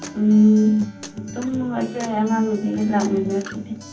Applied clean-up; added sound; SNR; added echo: none; Acoustic guitar; 16 dB; reverberation time 0.2 s.